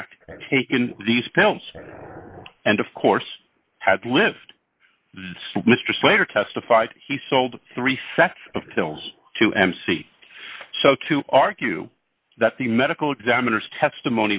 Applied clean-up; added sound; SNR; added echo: neural mask model Resemble Enhance denoiser.